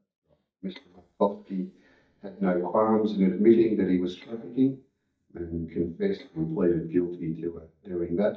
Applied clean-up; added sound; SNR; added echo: neural mask model DeepFilterNet 3.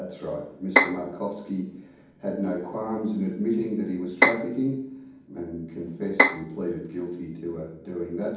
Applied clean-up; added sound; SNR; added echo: none; Bowed string instrument; -5 dB; reverberation time 1.2 s.